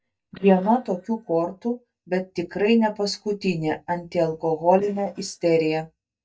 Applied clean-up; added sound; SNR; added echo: neural mask model DeepFilterNet 3.